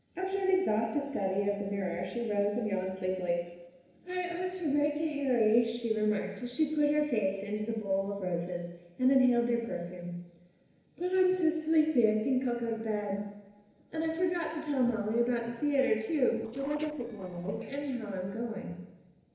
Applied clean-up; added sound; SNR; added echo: neural separator model SepFormer DNS4.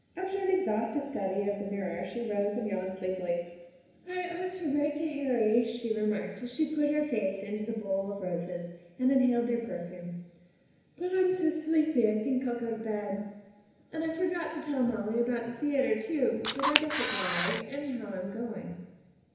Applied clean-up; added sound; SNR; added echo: none; Camera; 0 dB; reverberation time 1.0 s.